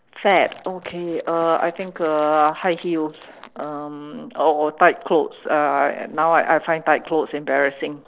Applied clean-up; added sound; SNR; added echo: neural separator model SepFormer DNS4.